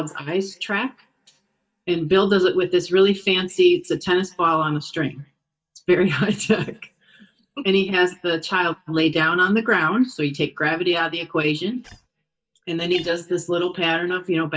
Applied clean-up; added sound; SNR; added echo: neural mask model DeepFilterNet 3.